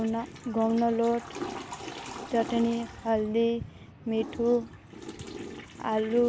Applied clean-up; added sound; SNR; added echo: none; Toilet flush / Water; 13 dB; none.